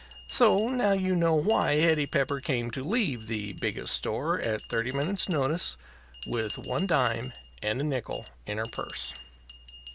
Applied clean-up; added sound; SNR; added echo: none; Bell; 18 dB; none.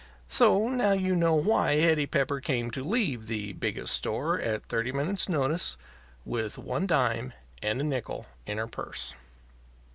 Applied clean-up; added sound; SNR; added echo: none; none; none; none.